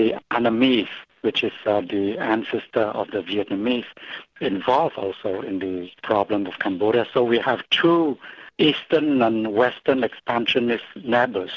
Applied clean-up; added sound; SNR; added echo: none; none; none; none.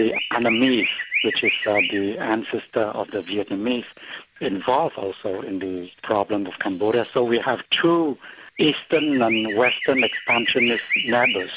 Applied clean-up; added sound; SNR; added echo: none; Chirp, tweet; 6 dB; none.